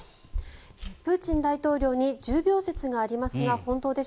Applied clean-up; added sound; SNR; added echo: none; Walk, footsteps; 11 dB; none.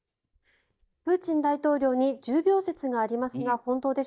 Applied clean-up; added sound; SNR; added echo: neural mask model DeepFilterNet 3.